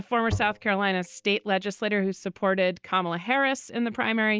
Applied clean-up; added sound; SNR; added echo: neural mask model DeepFilterNet 3.